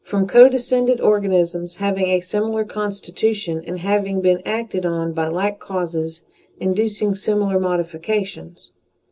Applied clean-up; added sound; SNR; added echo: none; none; none; reverberation time 0.2 s.